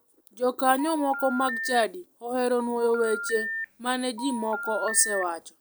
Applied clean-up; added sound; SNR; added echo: none; Telephone; 7 dB; none.